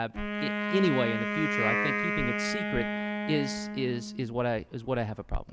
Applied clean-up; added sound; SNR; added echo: none; Wind instrument, woodwind instrument; 1 dB; none.